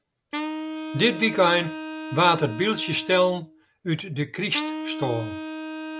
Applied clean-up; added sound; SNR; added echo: none; Wind instrument, woodwind instrument; 9 dB; none.